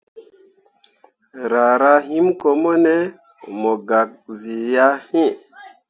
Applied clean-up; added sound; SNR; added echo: none; none; none; none.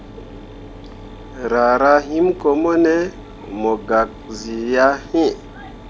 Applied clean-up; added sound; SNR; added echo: none; Mechanisms; 17 dB; none.